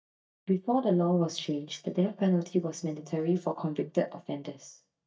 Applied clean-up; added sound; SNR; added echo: neural mask model DeepFilterNet 3.